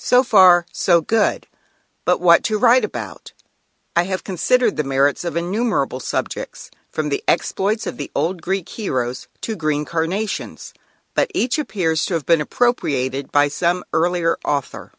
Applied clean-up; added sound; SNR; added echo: none; none; none; none.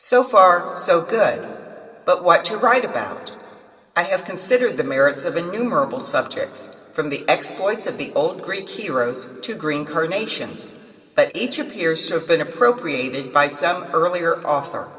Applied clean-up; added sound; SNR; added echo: none; none; none; reverberation time 2.3 s.